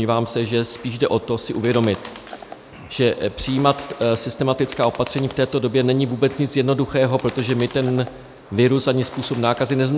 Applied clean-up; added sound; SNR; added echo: none; Bird; 20 dB; none.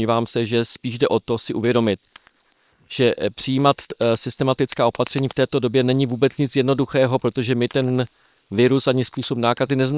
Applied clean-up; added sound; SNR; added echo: neural separator model SepFormer WHAM!.